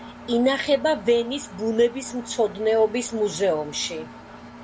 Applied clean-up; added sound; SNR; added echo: none; Engine; 18 dB; none.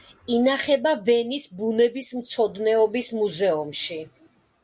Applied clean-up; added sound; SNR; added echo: none; none; none; none.